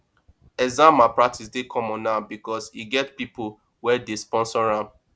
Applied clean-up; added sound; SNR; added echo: none; none; none; none.